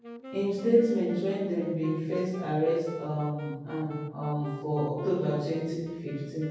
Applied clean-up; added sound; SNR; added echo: none; Wind instrument, woodwind instrument; 15 dB; reverberation time 1.3 s.